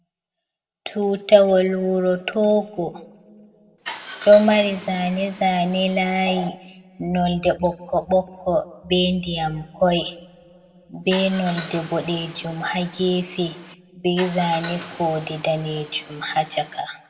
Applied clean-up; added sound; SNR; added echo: none; Car; 15 dB; reverberation time 0.9 s.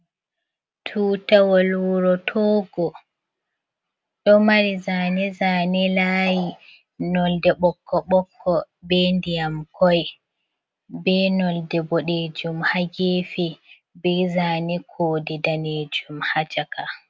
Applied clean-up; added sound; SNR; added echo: none; none; none; none.